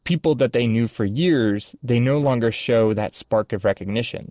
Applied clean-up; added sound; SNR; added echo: neural separator model SepFormer DNS4.